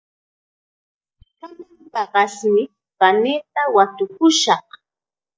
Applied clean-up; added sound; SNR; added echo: neural mask model DeepFilterNet 3.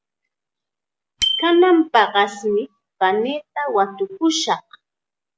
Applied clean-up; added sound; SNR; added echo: none; Bicycle bell; 12 dB; none.